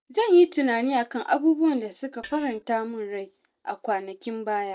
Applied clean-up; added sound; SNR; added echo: neural mask model DeepFilterNet 3.